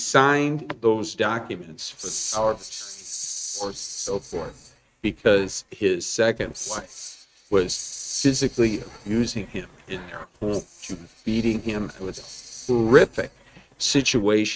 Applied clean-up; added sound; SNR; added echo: neural mask model RNNoise.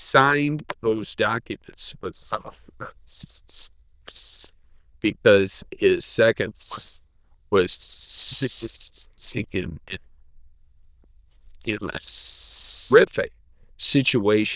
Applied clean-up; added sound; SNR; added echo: neural diffusion model UNIVERSE++.